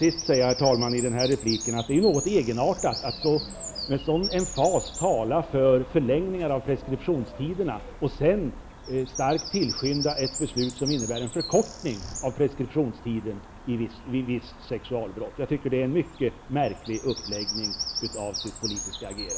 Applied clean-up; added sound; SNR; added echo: none; Bird vocalization, bird call, bird song; 10 dB; none.